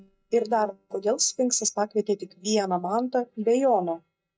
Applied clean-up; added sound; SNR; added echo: neural mask model DeepFilterNet 3.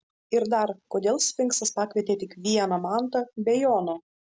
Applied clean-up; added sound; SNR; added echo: none; none; none; none.